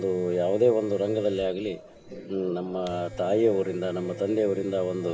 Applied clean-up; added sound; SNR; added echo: none; Domestic sounds, home sounds; 18 dB; none.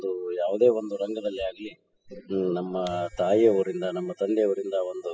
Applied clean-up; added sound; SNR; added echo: classical method spectral subtraction.